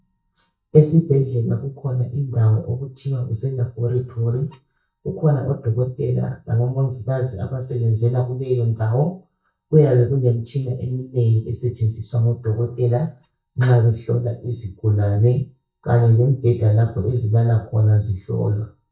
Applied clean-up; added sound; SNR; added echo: neural mask model DeepFilterNet 3.